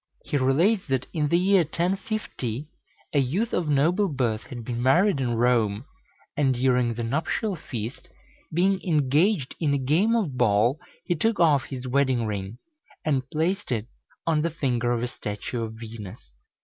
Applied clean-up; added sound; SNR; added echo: none; none; none; none.